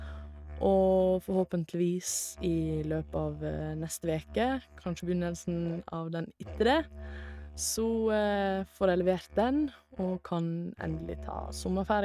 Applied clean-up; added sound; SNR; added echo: neural mask model RNNoise.